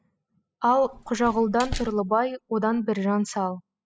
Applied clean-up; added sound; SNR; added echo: classical method spectral subtraction.